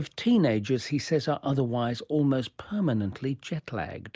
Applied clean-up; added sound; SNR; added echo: none; none; none; none.